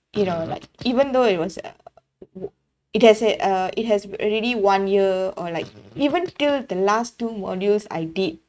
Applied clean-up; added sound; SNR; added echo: neural mask model RNNoise.